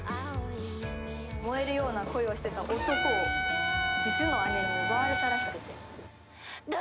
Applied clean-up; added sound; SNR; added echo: none; Trumpet; -2 dB; none.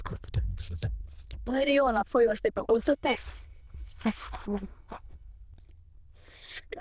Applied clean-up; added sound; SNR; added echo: neural diffusion model UNIVERSE++.